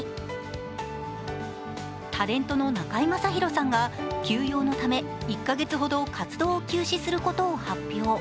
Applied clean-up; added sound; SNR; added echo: none; none; none; none.